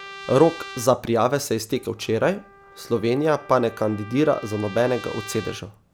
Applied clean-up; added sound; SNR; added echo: none; Trumpet; 18 dB; none.